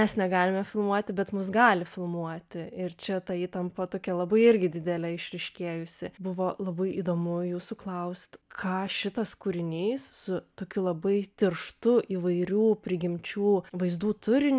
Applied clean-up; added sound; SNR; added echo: none; none; none; none.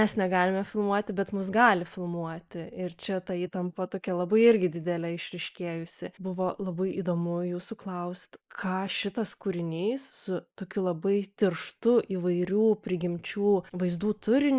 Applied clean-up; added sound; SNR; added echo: neural mask model Resemble Enhance denoiser.